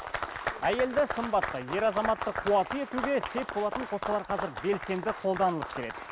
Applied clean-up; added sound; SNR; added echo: none; none; none; none.